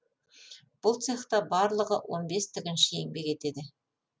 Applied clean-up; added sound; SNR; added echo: none; none; none; none.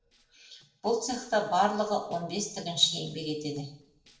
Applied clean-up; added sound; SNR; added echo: neural separator model SepFormer DNS4.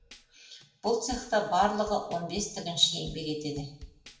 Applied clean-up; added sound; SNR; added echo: none; Drum / Drum kit; 20 dB; reverberation time 0.7 s.